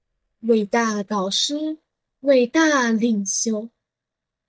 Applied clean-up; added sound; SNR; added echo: neural mask model DeepFilterNet 3.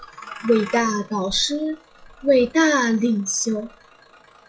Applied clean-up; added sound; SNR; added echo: classical method log-MMSE.